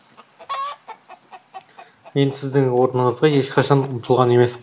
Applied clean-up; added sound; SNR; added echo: none; Chicken, rooster; 18 dB; none.